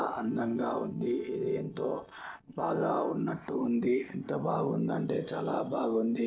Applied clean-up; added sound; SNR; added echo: neural separator model SepFormer DNS4.